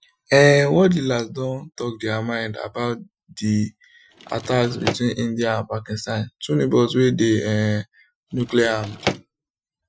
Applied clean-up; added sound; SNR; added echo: classical method Wiener filter.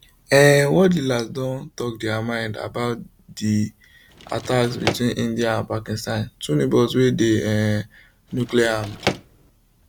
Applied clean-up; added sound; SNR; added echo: none; Drawer open or close; 9 dB; none.